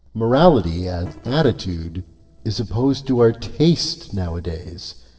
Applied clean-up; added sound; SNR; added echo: neural separator model SepFormer DNS4.